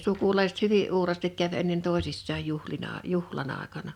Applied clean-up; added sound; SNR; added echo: none; none; none; none.